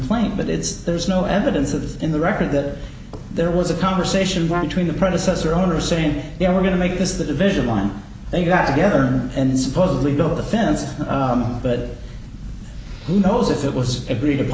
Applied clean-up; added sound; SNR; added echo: none; Brass instrument; 10 dB; none.